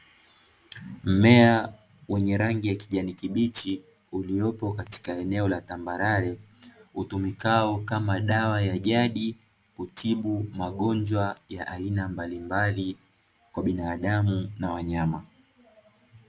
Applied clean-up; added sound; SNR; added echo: none; none; none; none.